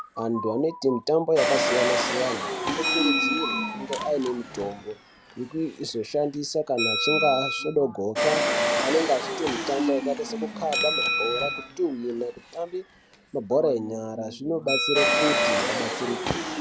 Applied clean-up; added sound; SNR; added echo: none; Bell + Engine; 1 dB; none.